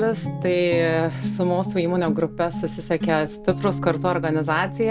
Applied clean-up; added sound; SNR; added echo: none; Guitar; 7 dB; none.